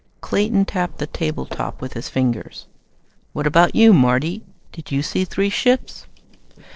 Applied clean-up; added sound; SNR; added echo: neural separator model SepFormer DNS4.